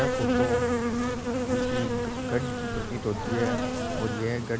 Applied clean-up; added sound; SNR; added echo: none; Insect; -4 dB; none.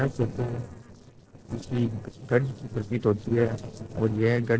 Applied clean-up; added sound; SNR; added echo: neural separator model SepFormer DNS4.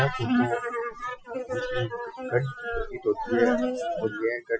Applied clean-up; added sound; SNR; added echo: classical method Wiener filter.